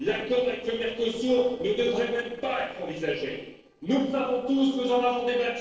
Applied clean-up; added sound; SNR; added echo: neural separator model SepFormer DNS4.